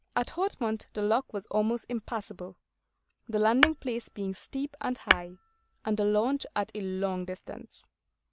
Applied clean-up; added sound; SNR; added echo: none; Tap / Hammer; 0 dB; none.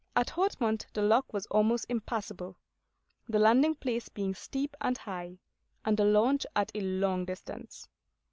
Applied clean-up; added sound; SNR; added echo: none; none; none; none.